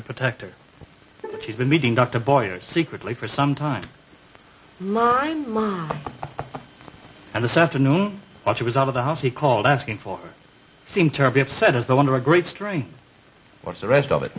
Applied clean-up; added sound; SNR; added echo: none; Bowed string instrument; 16 dB; none.